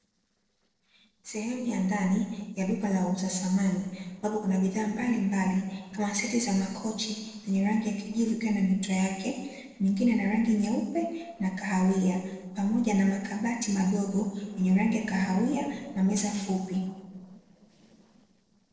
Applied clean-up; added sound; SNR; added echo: neural separator model SepFormer DNS4.